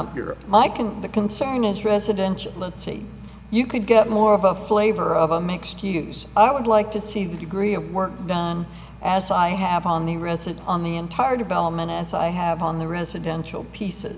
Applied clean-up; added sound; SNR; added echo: none; none; none; none.